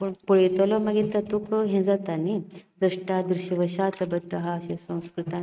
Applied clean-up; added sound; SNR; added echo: neural mask model RNNoise.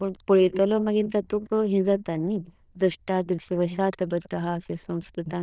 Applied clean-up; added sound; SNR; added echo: neural diffusion model UNIVERSE++.